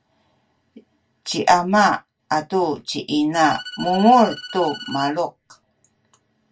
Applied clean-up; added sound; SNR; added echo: none; Bowed string instrument; 15 dB; reverberation time 0.1 s.